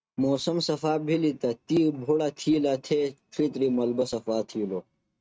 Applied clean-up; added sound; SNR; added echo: neural mask model RNNoise.